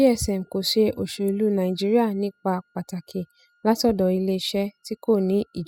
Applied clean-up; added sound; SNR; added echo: classical method spectral subtraction.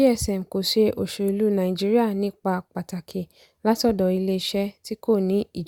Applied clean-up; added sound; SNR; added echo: none; none; none; none.